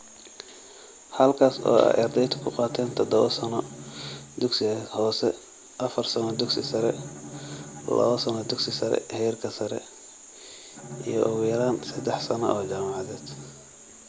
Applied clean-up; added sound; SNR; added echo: none; Bowed string instrument; 16 dB; none.